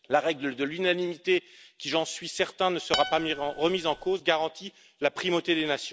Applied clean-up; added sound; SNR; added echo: none; Acoustic guitar; 8 dB; none.